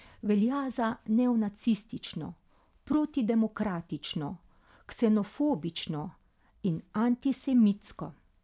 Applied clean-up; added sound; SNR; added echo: none; none; none; none.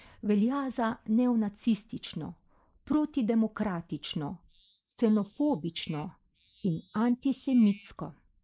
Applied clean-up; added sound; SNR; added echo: neural mask model Resemble Enhance denoiser.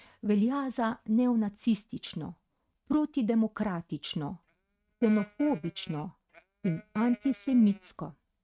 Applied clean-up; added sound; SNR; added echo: neural mask model RNNoise.